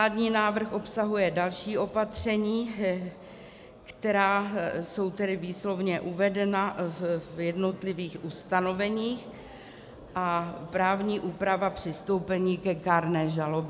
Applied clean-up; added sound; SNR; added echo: none; none; none; none.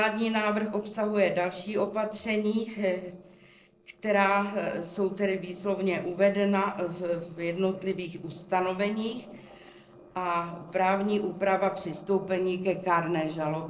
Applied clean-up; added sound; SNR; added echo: neural separator model SepFormer DNS4.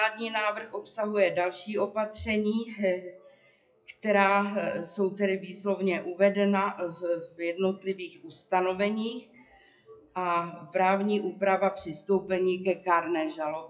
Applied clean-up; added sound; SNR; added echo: classical method WPE with log-MMSE.